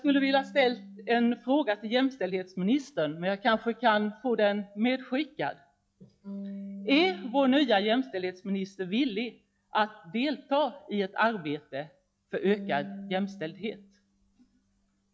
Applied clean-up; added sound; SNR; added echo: classical method log-MMSE.